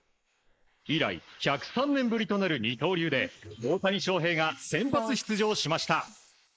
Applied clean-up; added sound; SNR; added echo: neural mask model Resemble Enhance denoiser.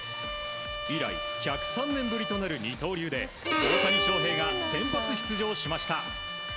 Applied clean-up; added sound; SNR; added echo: none; Bowed string instrument; 0 dB; none.